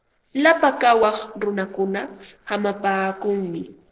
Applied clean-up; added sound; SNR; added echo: neural separator model SepFormer DNS4.